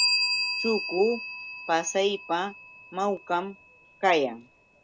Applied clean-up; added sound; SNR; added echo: none; Bell; 4 dB; none.